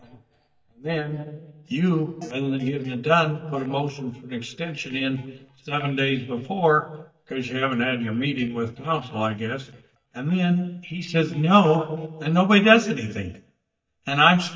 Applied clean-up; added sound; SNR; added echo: neural mask model DeepFilterNet 3.